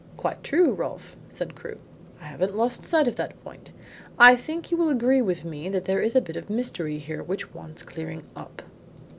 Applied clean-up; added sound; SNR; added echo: none; none; none; none.